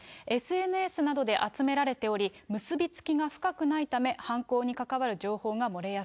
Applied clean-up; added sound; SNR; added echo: none; none; none; none.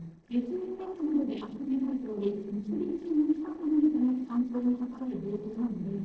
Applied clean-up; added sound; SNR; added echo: neural separator model SepFormer DNS4.